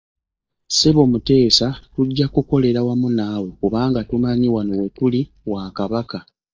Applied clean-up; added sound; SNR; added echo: neural mask model DeepFilterNet 3.